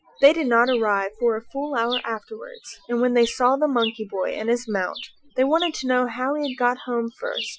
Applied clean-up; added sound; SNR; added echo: classical method Wiener filter.